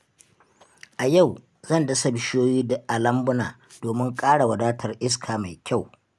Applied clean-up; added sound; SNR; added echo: none; none; none; none.